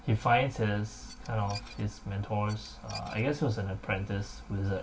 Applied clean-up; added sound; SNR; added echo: none; Dishes, pots, and pans / Glass; 18 dB; reverberation time 0.2 s.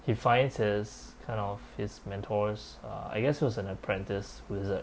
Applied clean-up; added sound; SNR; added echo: none; none; none; none.